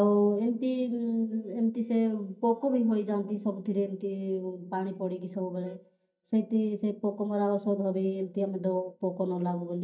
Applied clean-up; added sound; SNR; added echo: neural mask model DeepFilterNet 3.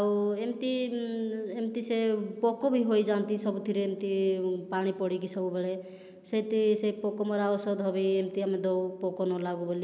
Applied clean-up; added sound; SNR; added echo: none; none; none; none.